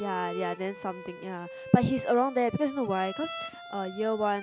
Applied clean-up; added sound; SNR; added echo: none; Bowed string instrument; 12 dB; none.